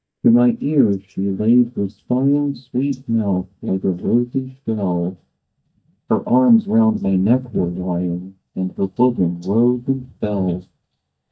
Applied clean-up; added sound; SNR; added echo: neural mask model DeepFilterNet 3.